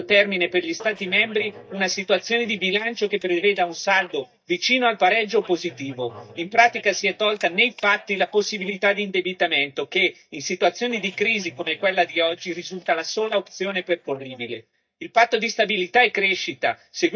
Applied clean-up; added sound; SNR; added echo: neural mask model DeepFilterNet 3.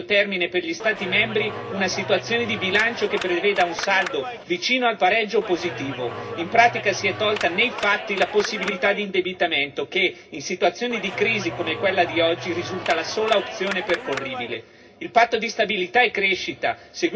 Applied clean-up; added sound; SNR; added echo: none; Clapping; 9 dB; reverberation time 0.4 s.